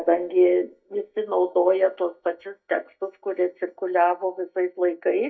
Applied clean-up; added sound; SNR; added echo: neural mask model DeepFilterNet 3.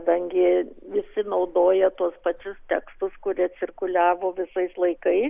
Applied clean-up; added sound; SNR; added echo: none; none; none; none.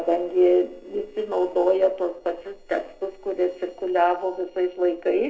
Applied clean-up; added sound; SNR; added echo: neural separator model SepFormer DNS4.